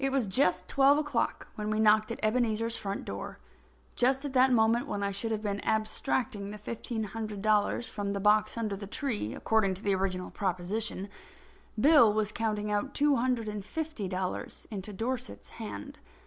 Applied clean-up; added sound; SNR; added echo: none; none; none; none.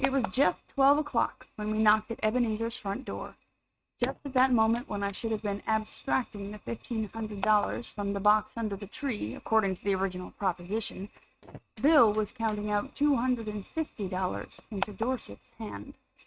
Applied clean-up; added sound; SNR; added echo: neural mask model RNNoise.